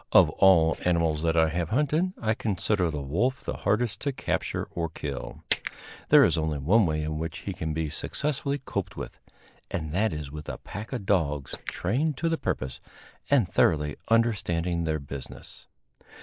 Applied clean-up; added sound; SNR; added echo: neural mask model Resemble Enhance denoiser.